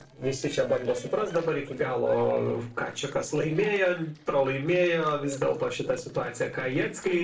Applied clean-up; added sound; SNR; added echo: neural separator model SepFormer DNS4.